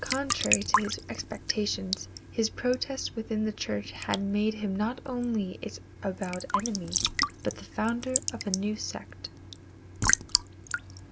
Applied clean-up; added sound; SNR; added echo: none; Raindrop / Drip / Trickle, dribble; 1 dB; none.